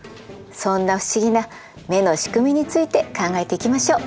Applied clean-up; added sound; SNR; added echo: none; none; none; none.